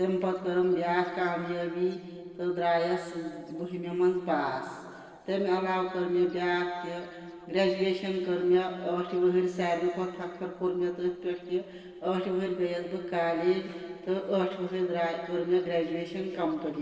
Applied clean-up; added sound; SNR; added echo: neural separator model SepFormer DNS4.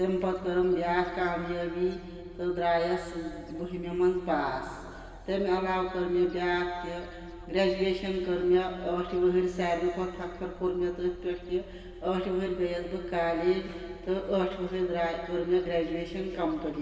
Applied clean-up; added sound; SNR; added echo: none; Gull, seagull; 18 dB; reverberation time 2.5 s.